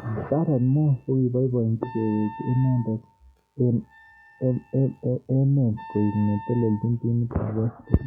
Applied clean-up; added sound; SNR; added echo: classical method log-MMSE.